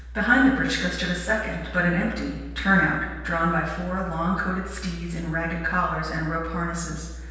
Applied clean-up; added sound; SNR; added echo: none; none; none; reverberation time 1.2 s.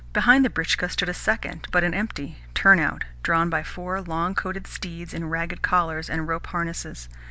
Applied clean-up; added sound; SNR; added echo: none; none; none; none.